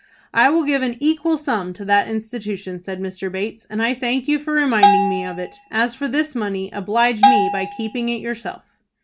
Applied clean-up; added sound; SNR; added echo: none; Bell; -1 dB; none.